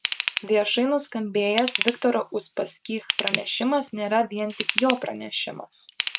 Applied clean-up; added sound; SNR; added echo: none; Ratchet, pawl / Tools; 6 dB; none.